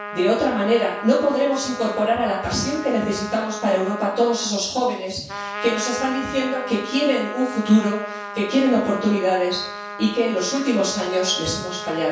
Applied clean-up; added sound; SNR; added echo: none; Trumpet; 11 dB; reverberation time 0.7 s.